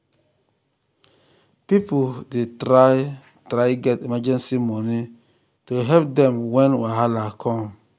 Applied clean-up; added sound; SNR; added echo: none; none; none; none.